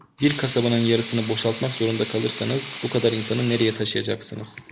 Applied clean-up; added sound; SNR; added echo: none; Sink (filling or washing) / Water tap, faucet / Liquid; 6 dB; none.